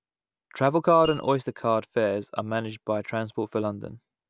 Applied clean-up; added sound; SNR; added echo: none; Mallet percussion; 18 dB; none.